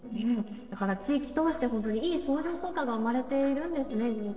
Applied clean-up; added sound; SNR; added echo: neural separator model SepFormer DNS4.